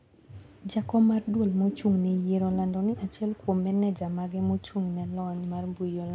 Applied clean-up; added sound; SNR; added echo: none; none; none; none.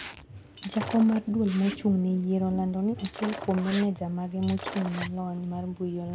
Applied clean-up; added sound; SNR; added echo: none; Shatter + Zipper (clothing); 12 dB; none.